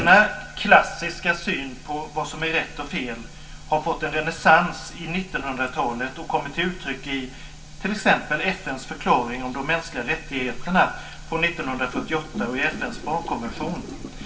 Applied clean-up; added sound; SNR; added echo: none; Gurgling; 17 dB; reverberation time 0.3 s.